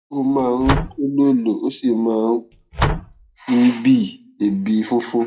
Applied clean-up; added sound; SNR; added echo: classical method WPE with log-MMSE.